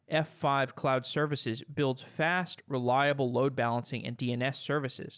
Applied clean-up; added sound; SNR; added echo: none; none; none; none.